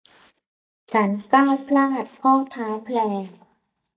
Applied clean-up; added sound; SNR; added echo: neural mask model DeepFilterNet 3.